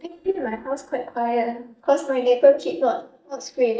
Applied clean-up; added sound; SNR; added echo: neural mask model DeepFilterNet 3.